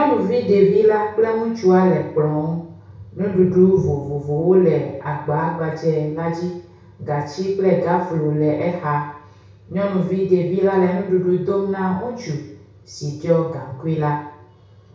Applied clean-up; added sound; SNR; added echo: none; none; none; reverberation time 0.6 s.